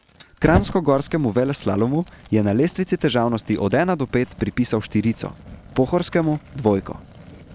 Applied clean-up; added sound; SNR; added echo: none; Fire; 13 dB; none.